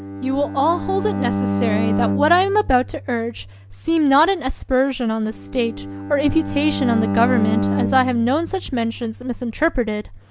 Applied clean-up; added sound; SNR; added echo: none; Bowed string instrument; 5 dB; none.